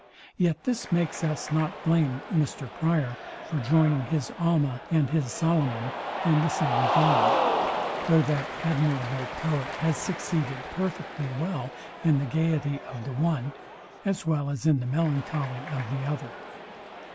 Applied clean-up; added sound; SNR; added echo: none; Cheering; 6 dB; none.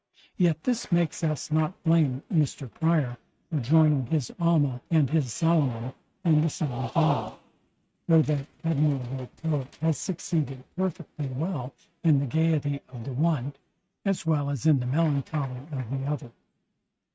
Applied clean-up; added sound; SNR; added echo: neural mask model RNNoise.